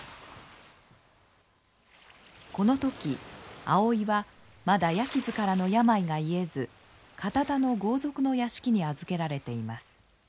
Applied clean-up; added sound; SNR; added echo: none; none; none; none.